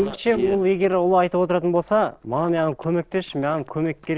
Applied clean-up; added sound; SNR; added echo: neural separator model SepFormer DNS4.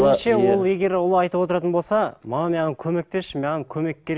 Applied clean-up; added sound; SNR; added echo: none; none; none; none.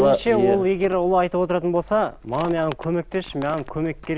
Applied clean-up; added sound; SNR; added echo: none; Livestock, farm animals, working animals; 19 dB; none.